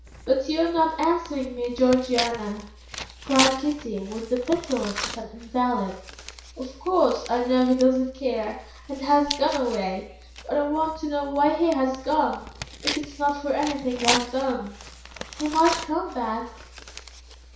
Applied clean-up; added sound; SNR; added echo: none; Tearing; 10 dB; reverberation time 0.6 s.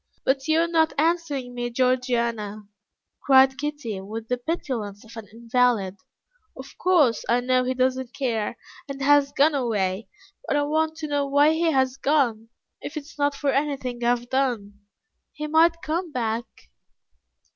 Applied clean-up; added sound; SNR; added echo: none; none; none; none.